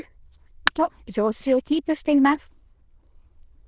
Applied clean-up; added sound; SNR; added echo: neural diffusion model UNIVERSE++.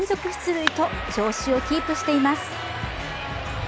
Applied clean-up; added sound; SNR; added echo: none; none; none; none.